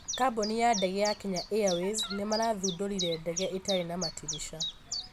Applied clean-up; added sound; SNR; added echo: none; Chirp, tweet; 7 dB; none.